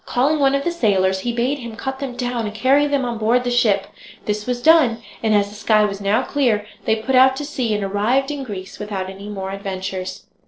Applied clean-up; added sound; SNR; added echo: neural separator model SepFormer DNS4.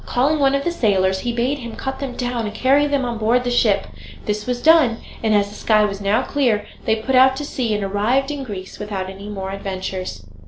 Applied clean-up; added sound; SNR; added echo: none; Purr; 17 dB; none.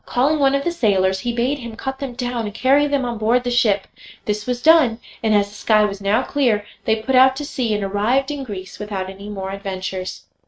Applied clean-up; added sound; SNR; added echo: neural mask model RNNoise.